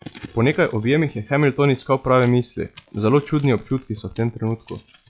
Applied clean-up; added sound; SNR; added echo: classical method log-MMSE.